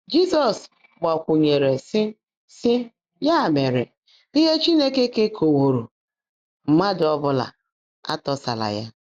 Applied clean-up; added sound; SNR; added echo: none; none; none; none.